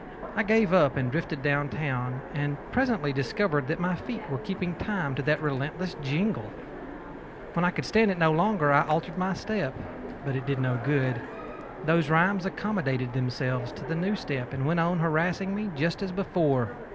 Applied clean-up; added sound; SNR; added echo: none; Train; 12 dB; none.